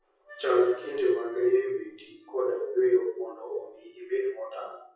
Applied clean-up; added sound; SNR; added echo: classical method WPE with log-MMSE.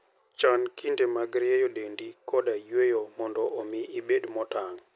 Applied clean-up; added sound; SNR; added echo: none; none; none; none.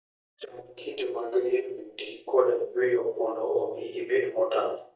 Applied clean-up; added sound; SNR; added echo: neural mask model DeepFilterNet 3.